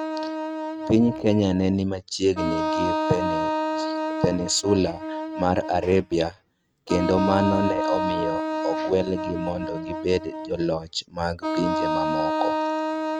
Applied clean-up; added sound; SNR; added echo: neural mask model RNNoise.